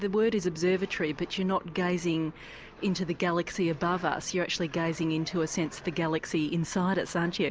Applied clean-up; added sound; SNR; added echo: none; none; none; none.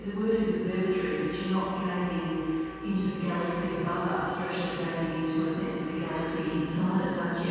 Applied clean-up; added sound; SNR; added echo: none; Trumpet; 17 dB; reverberation time 2.1 s.